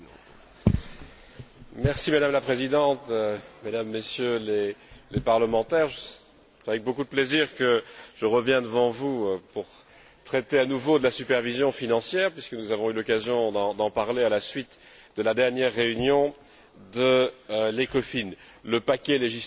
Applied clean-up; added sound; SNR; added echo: none; none; none; none.